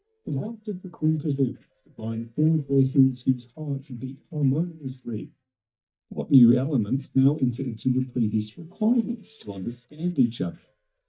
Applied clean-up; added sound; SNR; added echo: neural mask model DeepFilterNet 3.